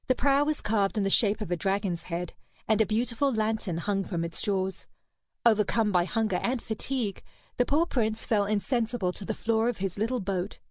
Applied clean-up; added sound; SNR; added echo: none; none; none; none.